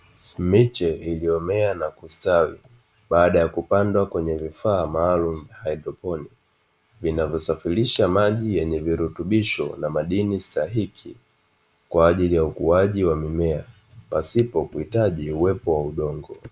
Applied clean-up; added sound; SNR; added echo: none; none; none; none.